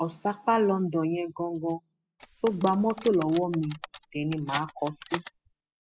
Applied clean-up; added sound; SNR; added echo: classical method spectral subtraction.